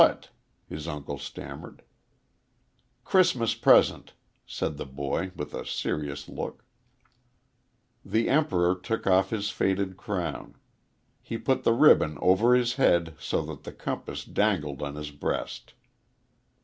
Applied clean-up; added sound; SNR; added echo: none; none; none; none.